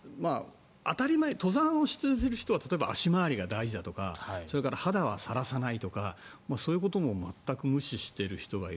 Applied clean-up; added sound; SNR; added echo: none; none; none; none.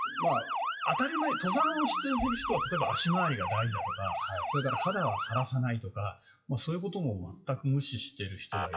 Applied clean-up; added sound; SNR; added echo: classical method WPE with log-MMSE.